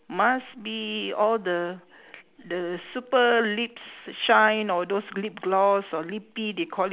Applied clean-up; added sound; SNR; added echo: none; none; none; none.